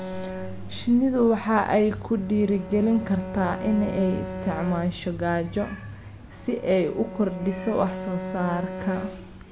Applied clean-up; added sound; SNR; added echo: none; Bowed string instrument; 11 dB; none.